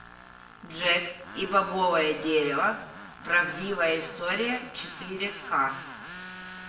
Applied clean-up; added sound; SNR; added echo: none; Tools; 13 dB; reverberation time 0.7 s.